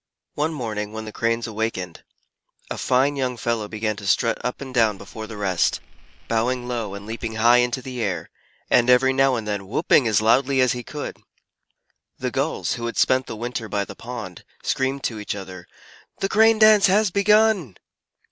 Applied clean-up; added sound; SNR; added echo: none; Fire; 17 dB; none.